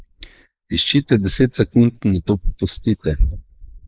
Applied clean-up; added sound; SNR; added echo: neural mask model Resemble Enhance denoiser.